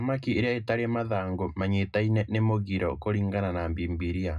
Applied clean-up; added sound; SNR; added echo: none; none; none; reverberation time 0.2 s.